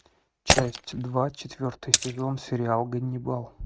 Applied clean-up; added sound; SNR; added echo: neural mask model RNNoise.